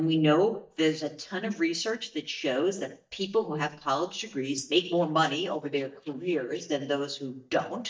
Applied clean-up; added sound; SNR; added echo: neural mask model DeepFilterNet 3.